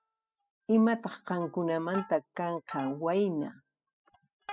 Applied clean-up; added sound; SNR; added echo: classical method spectral subtraction.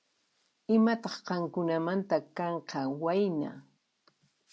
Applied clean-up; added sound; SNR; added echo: none; none; none; none.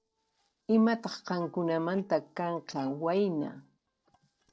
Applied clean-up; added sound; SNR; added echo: neural separator model SepFormer DNS4.